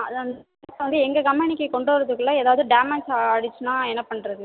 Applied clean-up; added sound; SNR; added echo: none; none; none; none.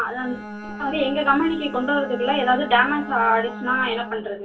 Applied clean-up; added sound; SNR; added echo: none; Bowed string instrument; 11 dB; reverberation time 0.1 s.